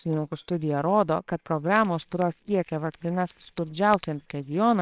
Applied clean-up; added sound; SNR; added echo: neural separator model SepFormer WHAMR!.